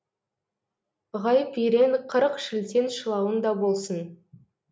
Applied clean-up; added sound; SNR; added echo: none; none; none; none.